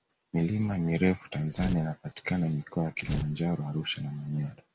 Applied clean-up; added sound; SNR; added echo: none; Tearing; 6 dB; none.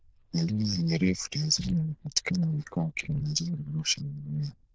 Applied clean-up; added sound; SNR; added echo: neural diffusion model UNIVERSE++.